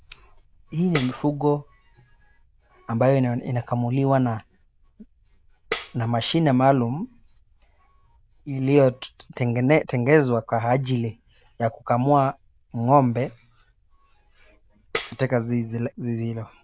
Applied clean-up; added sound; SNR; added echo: neural diffusion model UNIVERSE++.